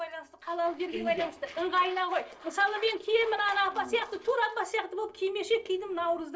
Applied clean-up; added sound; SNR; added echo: neural separator model SepFormer DNS4.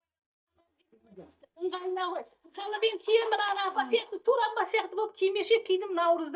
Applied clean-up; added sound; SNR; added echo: neural mask model DeepFilterNet 3.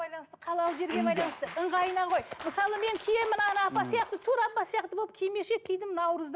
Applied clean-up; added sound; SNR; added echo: none; none; none; none.